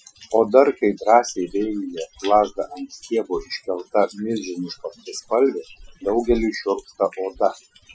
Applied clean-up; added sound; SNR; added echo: classical method Wiener filter.